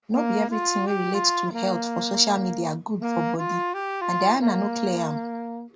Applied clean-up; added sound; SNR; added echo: none; Wind instrument, woodwind instrument; 2 dB; none.